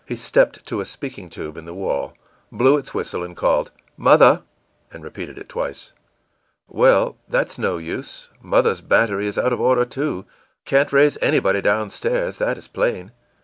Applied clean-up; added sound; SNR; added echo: none; none; none; none.